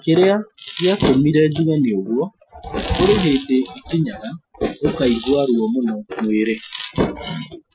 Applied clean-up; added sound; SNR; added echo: classical method Wiener filter.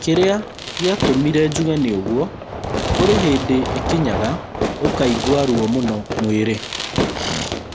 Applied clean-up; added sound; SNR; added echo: none; Fireworks; 4 dB; none.